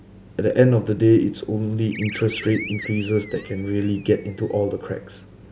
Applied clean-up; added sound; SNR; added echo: none; Animal; 15 dB; none.